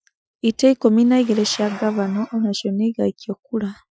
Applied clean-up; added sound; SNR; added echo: classical method Wiener filter.